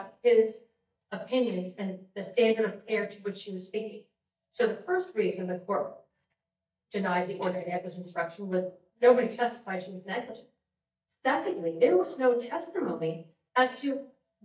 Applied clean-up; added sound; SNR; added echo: neural mask model DeepFilterNet 3.